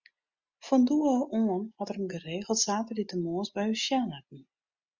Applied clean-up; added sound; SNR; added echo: none; none; none; none.